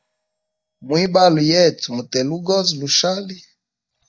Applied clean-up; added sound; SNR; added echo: neural mask model DeepFilterNet 3.